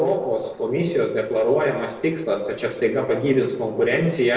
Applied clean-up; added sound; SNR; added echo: neural separator model SepFormer DNS4.